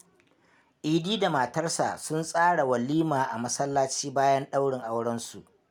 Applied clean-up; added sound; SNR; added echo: none; none; none; none.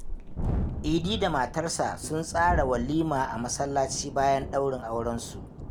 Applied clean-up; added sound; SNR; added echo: none; Thunderstorm; 6 dB; none.